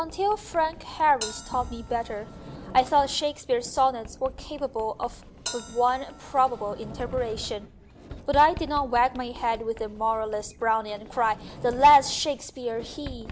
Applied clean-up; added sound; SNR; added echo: none; Bell + Sliding door; 15 dB; none.